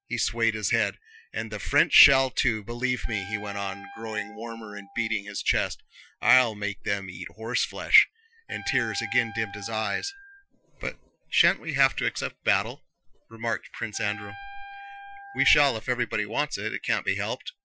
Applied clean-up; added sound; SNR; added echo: classical method Wiener filter.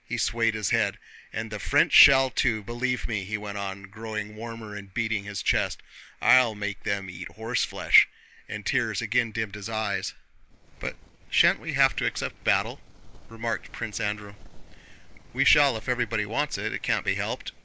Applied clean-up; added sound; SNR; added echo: none; none; none; none.